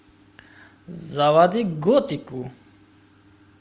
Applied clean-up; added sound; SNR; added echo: none; none; none; none.